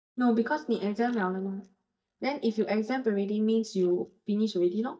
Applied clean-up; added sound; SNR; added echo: neural mask model DeepFilterNet 3.